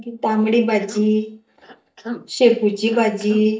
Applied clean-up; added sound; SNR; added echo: neural mask model DeepFilterNet 3.